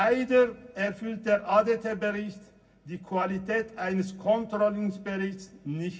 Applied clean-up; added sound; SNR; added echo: none; none; none; reverberation time 0.4 s.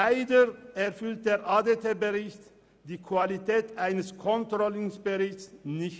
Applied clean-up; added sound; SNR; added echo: none; none; none; none.